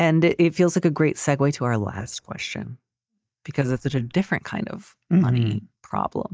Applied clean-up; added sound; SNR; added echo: neural mask model DeepFilterNet 3.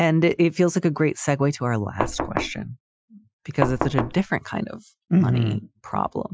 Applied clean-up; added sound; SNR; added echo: classical method Wiener filter.